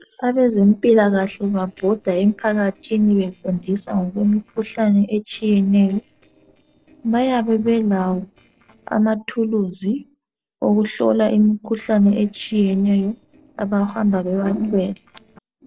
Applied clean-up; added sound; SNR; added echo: neural separator model SepFormer DNS4.